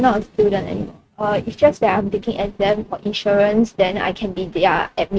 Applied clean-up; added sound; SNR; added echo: neural mask model RNNoise.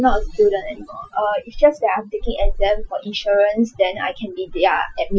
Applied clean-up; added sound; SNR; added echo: classical method Wiener filter.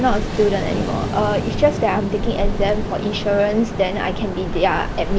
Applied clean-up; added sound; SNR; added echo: none; Ocean; 3 dB; none.